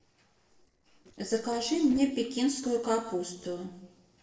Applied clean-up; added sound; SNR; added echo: neural separator model SepFormer DNS4.